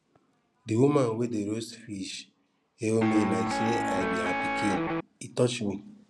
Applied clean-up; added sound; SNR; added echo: none; Guitar; -1 dB; none.